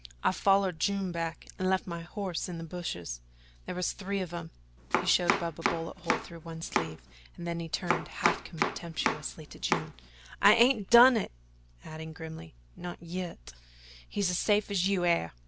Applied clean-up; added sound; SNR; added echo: none; Domestic sounds, home sounds; 2 dB; none.